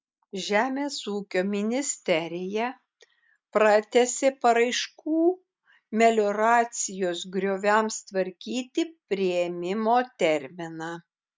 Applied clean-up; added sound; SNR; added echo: none; none; none; none.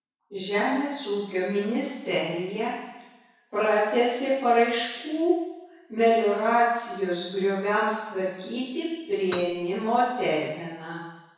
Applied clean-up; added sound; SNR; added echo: none; Piano; 14 dB; reverberation time 1.0 s.